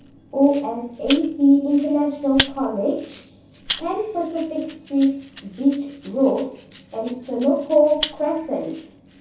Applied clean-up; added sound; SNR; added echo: none; Rattle (instrument); 13 dB; reverberation time 0.7 s.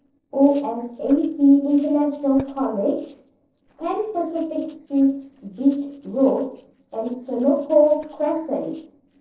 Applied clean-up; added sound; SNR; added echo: neural separator model SepFormer DNS4.